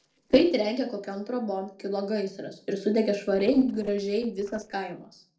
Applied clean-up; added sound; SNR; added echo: neural separator model SepFormer DNS4.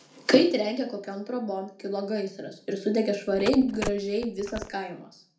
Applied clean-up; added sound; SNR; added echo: none; Telephone; 10 dB; reverberation time 0.4 s.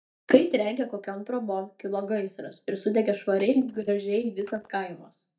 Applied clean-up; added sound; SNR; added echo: neural mask model DeepFilterNet 3.